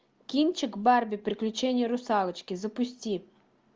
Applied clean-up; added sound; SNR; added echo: none; none; none; none.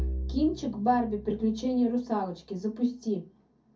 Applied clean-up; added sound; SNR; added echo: none; Bowed string instrument; 10 dB; reverberation time 0.3 s.